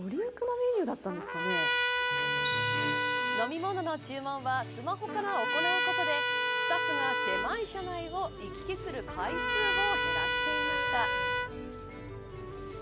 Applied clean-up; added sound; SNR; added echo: none; Trumpet; -3 dB; none.